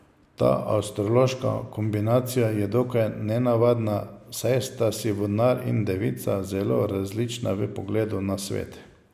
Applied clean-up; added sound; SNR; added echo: none; none; none; none.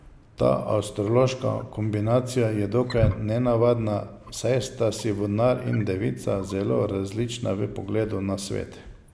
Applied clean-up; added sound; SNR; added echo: none; Wild animals; 13 dB; none.